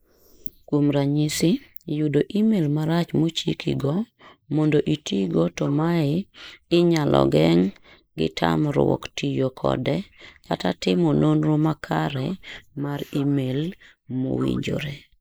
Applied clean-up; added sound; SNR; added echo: neural mask model Resemble Enhance denoiser.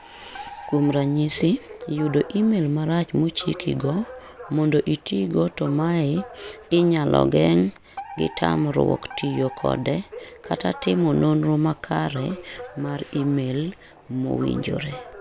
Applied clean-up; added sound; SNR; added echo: none; Alarm; 18 dB; none.